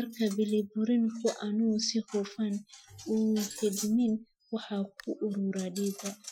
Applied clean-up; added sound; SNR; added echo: classical method Wiener filter.